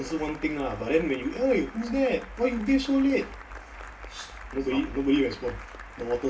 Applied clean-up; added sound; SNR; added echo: none; Applause; 18 dB; reverberation time 0.1 s.